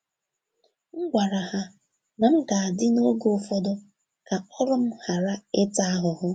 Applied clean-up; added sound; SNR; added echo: none; none; none; none.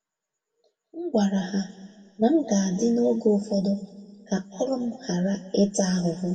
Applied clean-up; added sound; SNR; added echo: none; none; none; reverberation time 1.9 s.